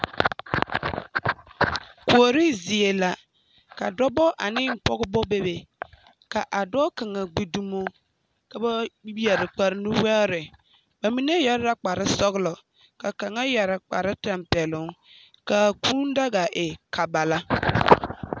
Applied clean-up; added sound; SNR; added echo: none; none; none; none.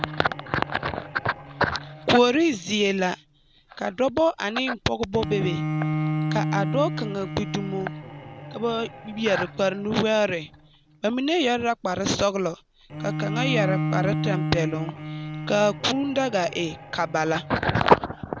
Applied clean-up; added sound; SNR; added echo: none; Bowed string instrument; 7 dB; none.